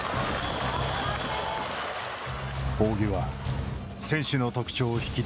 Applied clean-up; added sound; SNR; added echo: none; none; none; none.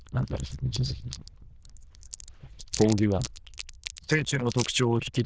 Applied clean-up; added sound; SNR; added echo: neural diffusion model UNIVERSE++.